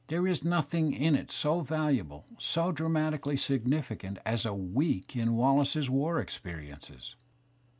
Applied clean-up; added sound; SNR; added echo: none; none; none; none.